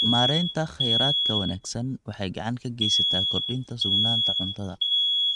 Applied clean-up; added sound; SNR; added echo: neural mask model RNNoise.